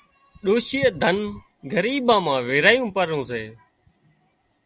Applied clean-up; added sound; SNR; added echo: none; none; none; none.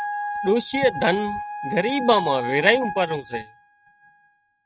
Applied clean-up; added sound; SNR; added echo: neural mask model RNNoise.